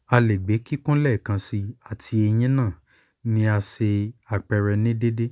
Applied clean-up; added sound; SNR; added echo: none; none; none; none.